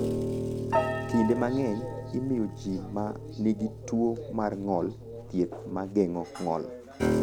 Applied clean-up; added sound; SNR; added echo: none; Piano; 3 dB; none.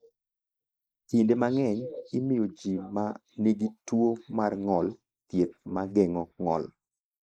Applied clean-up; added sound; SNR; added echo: neural mask model Resemble Enhance denoiser.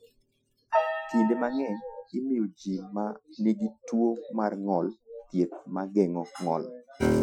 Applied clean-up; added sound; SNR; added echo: classical method Wiener filter.